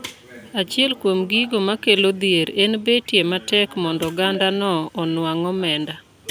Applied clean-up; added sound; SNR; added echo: none; none; none; none.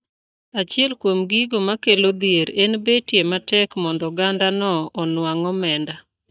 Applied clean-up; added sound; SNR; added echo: neural mask model DeepFilterNet 3.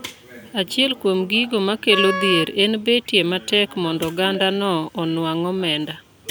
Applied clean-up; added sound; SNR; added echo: none; Wind instrument, woodwind instrument; 7 dB; none.